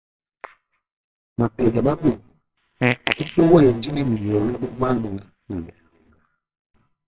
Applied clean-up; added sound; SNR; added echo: neural separator model SepFormer WHAMR!.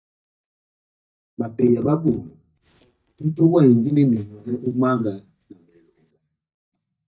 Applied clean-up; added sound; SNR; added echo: neural mask model DeepFilterNet 3.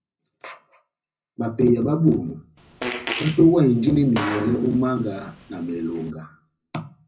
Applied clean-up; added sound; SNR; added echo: none; Fart; 11 dB; reverberation time 0.4 s.